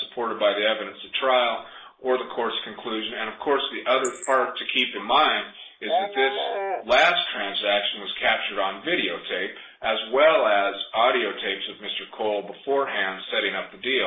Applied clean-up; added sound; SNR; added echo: neural mask model Resemble Enhance denoiser.